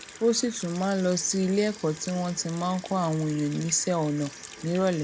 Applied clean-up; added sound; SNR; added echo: none; Sink (filling or washing) / Water tap, faucet; 17 dB; none.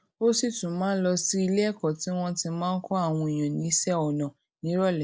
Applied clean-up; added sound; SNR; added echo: none; none; none; none.